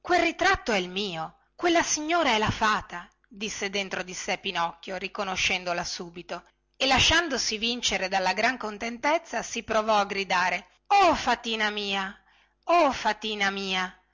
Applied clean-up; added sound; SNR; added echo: none; none; none; none.